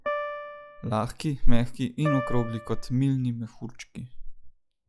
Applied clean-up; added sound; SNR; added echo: classical method log-MMSE.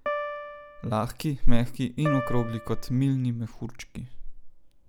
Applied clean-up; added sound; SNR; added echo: none; Piano; 12 dB; none.